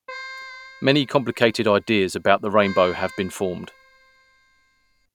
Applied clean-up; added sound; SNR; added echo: none; Keyboard (musical); 19 dB; none.